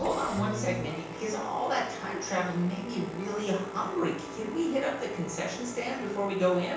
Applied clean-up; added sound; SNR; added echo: none; Boat, Water vehicle; 11 dB; reverberation time 0.7 s.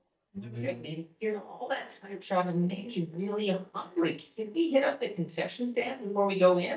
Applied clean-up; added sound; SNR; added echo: neural mask model DeepFilterNet 3.